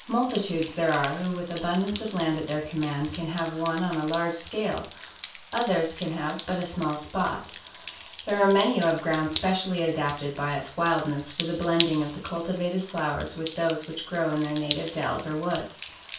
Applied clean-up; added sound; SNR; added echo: none; Drip; 13 dB; reverberation time 0.3 s.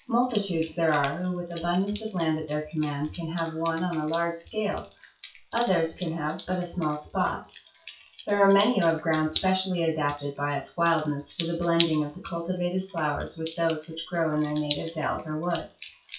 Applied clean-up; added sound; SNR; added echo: classical method WPE with log-MMSE.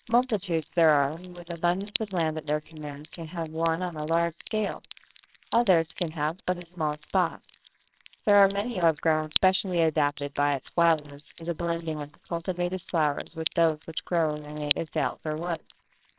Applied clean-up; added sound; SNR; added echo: neural separator model SepFormer WHAMR!.